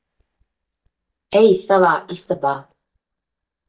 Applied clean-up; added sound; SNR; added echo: neural mask model DeepFilterNet 3.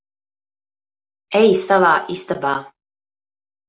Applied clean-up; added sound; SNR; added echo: none; none; none; none.